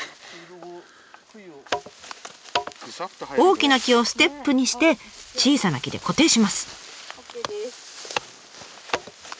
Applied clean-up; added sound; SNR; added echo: none; none; none; none.